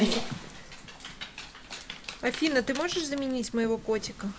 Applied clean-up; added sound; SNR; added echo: none; Dog; 5 dB; none.